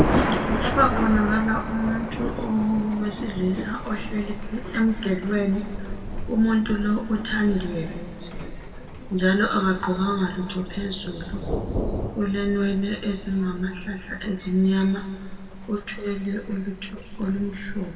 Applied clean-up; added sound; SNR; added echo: none; Thunder; 5 dB; reverberation time 1.9 s.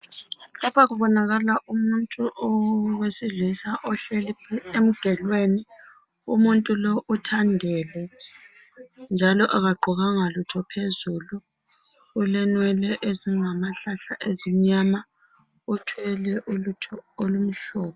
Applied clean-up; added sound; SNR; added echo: none; none; none; none.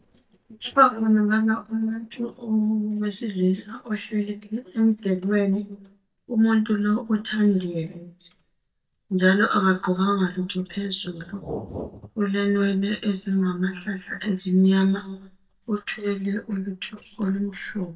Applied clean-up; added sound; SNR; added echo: neural mask model DeepFilterNet 3.